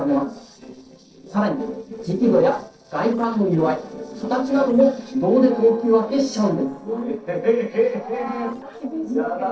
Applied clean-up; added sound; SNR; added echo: neural separator model SepFormer DNS4.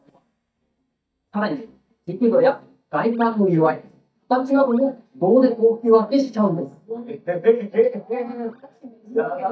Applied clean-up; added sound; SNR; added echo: neural mask model DeepFilterNet 3.